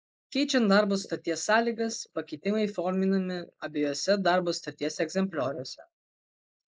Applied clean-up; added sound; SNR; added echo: neural mask model Resemble Enhance denoiser.